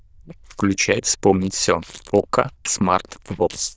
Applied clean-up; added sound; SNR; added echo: neural diffusion model UNIVERSE++.